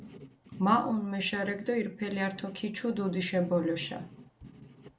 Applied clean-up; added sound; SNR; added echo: none; Writing; 20 dB; none.